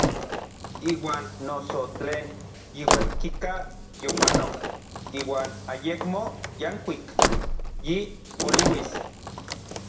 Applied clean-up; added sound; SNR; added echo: none; Slam; -4 dB; reverberation time 0.6 s.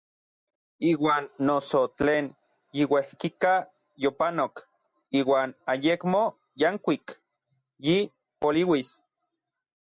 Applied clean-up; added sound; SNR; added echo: none; none; none; none.